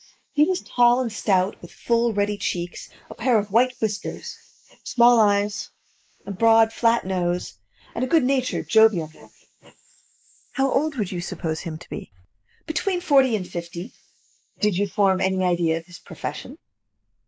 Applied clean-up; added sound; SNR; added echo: neural mask model Resemble Enhance denoiser.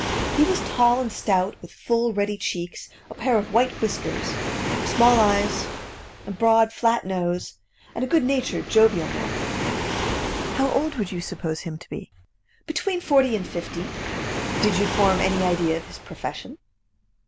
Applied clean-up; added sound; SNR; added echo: none; Waves, surf; 6 dB; none.